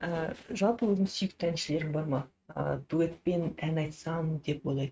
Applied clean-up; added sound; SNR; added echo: neural mask model RNNoise.